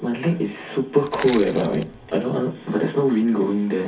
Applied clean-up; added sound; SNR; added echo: none; Crushing; 15 dB; reverberation time 0.3 s.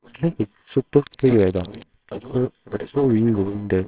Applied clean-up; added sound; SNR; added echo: neural separator model SepFormer WHAMR!.